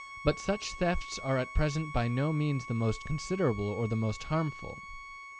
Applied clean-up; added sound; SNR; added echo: none; Bowed string instrument; 14 dB; none.